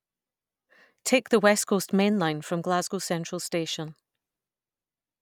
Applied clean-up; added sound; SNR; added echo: none; none; none; none.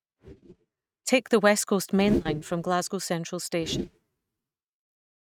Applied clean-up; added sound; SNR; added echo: neural mask model RNNoise.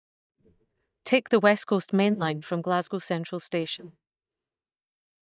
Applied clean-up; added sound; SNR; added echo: neural mask model DeepFilterNet 3.